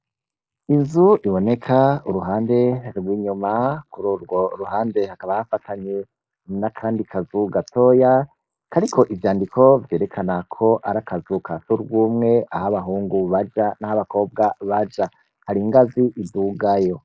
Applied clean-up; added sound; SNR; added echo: neural mask model Resemble Enhance denoiser.